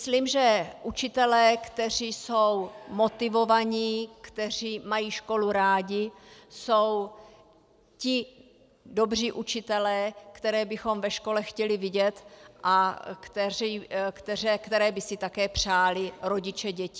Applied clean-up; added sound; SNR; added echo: none; none; none; none.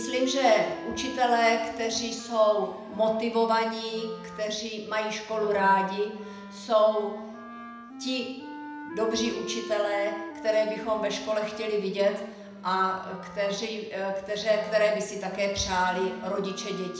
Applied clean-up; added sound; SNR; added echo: none; Wind instrument, woodwind instrument; 14 dB; reverberation time 0.8 s.